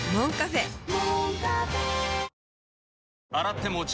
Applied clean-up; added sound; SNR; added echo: none; none; none; none.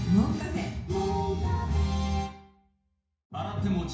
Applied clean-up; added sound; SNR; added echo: none; none; none; reverberation time 0.6 s.